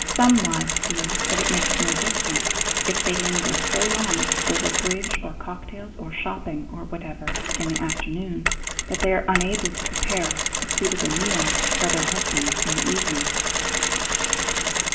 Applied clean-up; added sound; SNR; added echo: none; Mechanisms; -3 dB; reverberation time 1.0 s.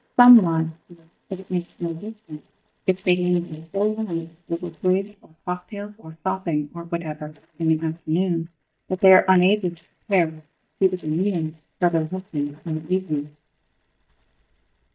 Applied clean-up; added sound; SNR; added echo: neural mask model DeepFilterNet 3.